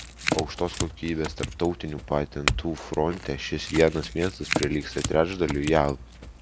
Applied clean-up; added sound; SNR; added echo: none; Chink, clink / Domestic sounds, home sounds; 6 dB; none.